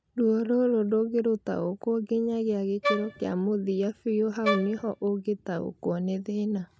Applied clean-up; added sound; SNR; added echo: none; Wind instrument, woodwind instrument; 4 dB; none.